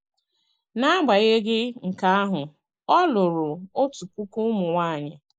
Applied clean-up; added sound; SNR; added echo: neural mask model Resemble Enhance denoiser.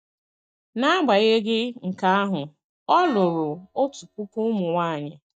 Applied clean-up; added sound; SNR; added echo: neural mask model DeepFilterNet 3.